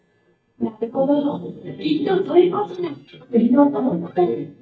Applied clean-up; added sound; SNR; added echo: neural mask model DeepFilterNet 3.